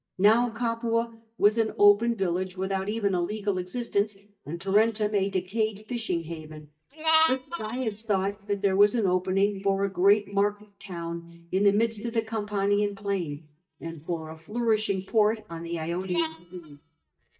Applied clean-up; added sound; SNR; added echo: neural mask model DeepFilterNet 3.